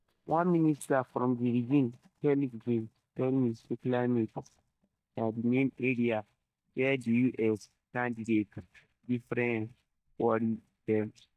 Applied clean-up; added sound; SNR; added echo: neural mask model DeepFilterNet 3.